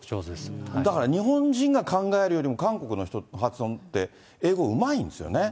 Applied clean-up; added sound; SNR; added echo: none; none; none; none.